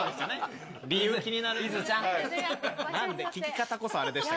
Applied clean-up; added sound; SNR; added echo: none; none; none; none.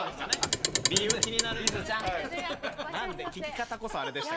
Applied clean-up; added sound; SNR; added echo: none; Clock; -1 dB; none.